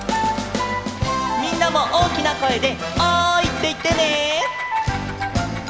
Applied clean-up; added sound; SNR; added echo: none; Engine; 19 dB; none.